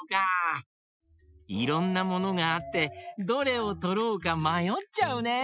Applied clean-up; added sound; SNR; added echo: classical method Wiener filter.